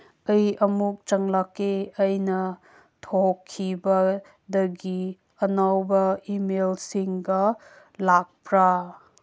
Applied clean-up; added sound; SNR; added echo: none; none; none; none.